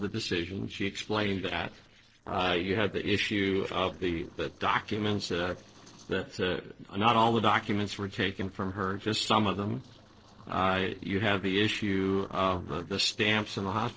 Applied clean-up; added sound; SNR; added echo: neural separator model SepFormer DNS4.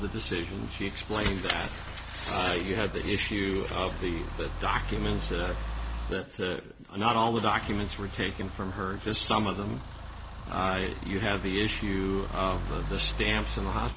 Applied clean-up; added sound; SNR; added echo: none; Idling / Engine starting / Accelerating, revving, vroom / Car; 6 dB; none.